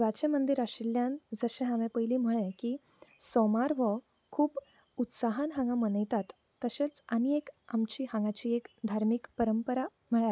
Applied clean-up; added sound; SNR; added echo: none; none; none; none.